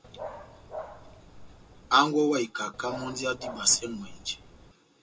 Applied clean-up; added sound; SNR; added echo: none; Dog; 13 dB; reverberation time 0.2 s.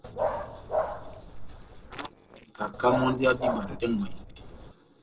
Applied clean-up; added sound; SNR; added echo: neural separator model SepFormer DNS4.